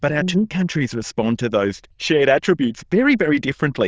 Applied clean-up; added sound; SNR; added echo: neural diffusion model UNIVERSE++.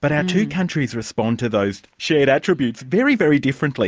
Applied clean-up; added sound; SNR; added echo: none; none; none; none.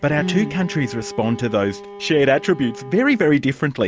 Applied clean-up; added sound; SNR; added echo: none; Bowed string instrument; 16 dB; none.